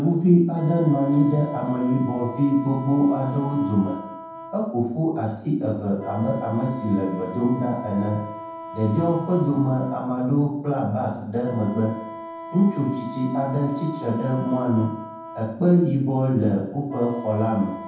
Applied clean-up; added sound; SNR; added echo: none; Wind instrument, woodwind instrument; 15 dB; reverberation time 0.9 s.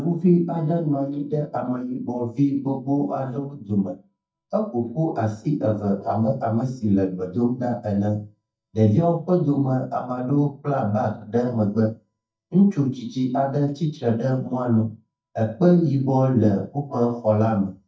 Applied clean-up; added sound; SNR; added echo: neural mask model DeepFilterNet 3.